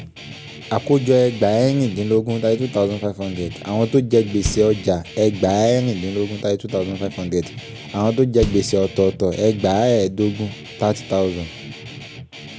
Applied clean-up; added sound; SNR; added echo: none; Bass drum + Guitar; 14 dB; none.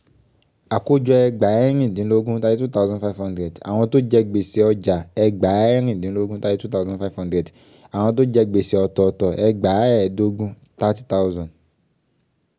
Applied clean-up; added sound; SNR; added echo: none; none; none; none.